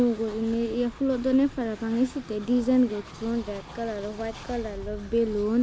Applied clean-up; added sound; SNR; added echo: none; Train; 16 dB; none.